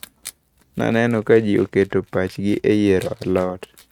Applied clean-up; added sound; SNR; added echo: neural mask model RNNoise.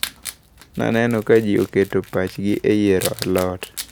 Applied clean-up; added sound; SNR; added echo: none; Wild animals; 14 dB; none.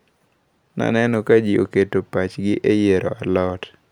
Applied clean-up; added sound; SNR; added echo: none; none; none; none.